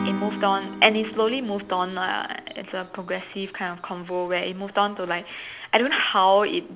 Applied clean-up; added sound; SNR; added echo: none; Acoustic guitar / Strum; 13 dB; none.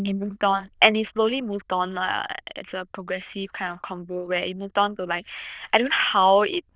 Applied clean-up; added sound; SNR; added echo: neural diffusion model UNIVERSE++.